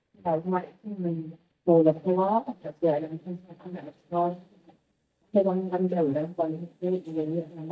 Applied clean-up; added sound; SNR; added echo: neural mask model DeepFilterNet 3.